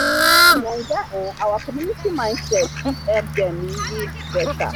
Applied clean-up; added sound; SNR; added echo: none; Fowl; -2 dB; none.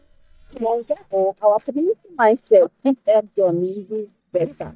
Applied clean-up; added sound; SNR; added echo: neural mask model DeepFilterNet 3.